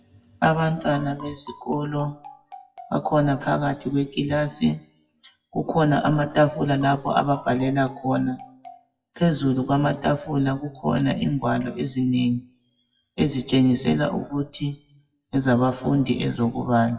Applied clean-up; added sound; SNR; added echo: classical method WPE with log-MMSE.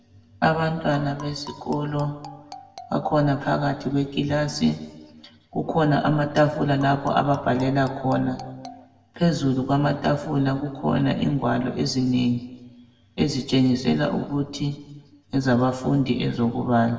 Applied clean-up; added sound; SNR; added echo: none; Marimba, xylophone; 20 dB; reverberation time 1.1 s.